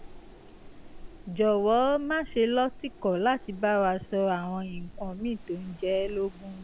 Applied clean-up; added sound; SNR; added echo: none; Wind; 15 dB; none.